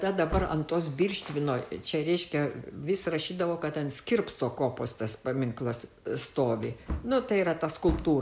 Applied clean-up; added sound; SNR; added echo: none; Wood; 13 dB; none.